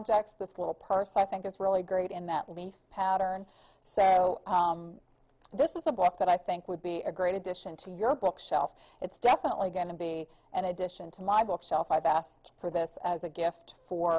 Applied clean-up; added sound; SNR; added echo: none; none; none; none.